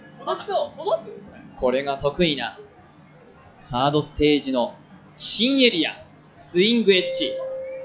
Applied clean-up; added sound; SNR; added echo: classical method log-MMSE.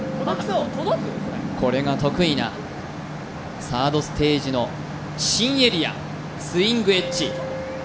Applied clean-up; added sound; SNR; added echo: none; Mallet percussion; 16 dB; none.